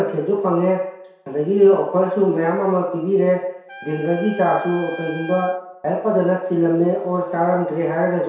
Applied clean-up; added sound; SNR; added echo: none; Trumpet; 18 dB; reverberation time 0.7 s.